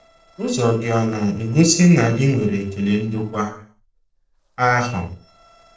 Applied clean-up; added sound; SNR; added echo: neural separator model SepFormer DNS4.